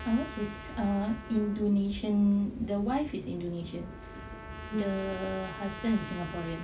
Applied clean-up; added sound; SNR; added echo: none; Trumpet; 16 dB; none.